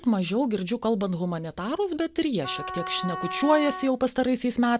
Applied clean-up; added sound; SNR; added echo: none; Wind instrument, woodwind instrument; 10 dB; none.